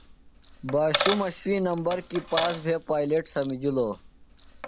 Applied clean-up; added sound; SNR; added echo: none; Coin (dropping); 5 dB; none.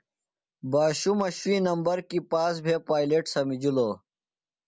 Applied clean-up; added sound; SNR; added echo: none; none; none; none.